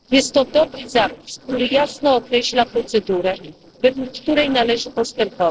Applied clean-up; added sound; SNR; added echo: neural separator model SepFormer DNS4.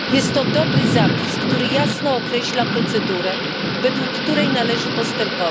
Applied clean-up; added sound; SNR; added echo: none; Thunder / Rain; -2 dB; none.